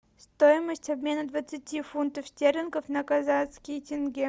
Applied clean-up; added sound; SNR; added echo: none; none; none; none.